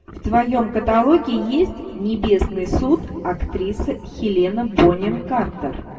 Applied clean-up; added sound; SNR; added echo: none; none; none; reverberation time 2.2 s.